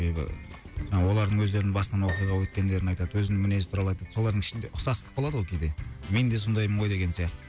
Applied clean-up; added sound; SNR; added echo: none; Piano; 18 dB; none.